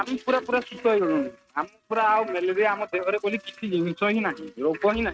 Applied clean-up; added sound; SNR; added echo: neural mask model RNNoise.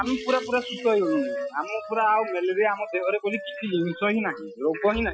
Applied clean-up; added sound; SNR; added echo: classical method Wiener filter.